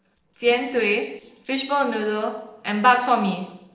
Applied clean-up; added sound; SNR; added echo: neural separator model SepFormer DNS4.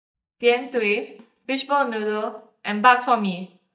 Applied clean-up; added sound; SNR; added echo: neural mask model DeepFilterNet 3.